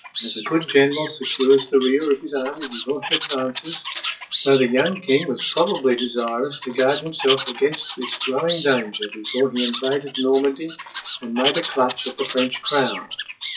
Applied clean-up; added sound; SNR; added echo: classical method WPE with log-MMSE.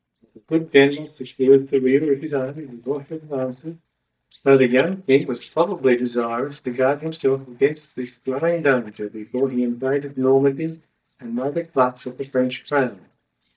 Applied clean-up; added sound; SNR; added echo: neural mask model DeepFilterNet 3.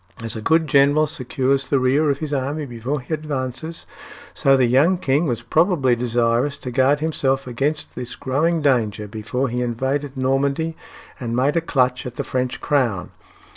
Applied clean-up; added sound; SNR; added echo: none; none; none; none.